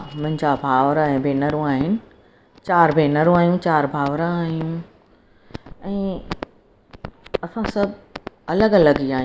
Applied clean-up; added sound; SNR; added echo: none; none; none; none.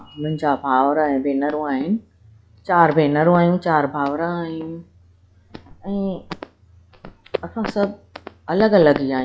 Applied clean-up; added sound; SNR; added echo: classical method log-MMSE.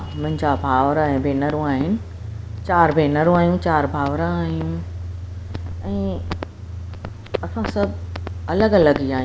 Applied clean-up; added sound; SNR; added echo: none; Idling / Engine starting / Accelerating, revving, vroom / Car; 9 dB; none.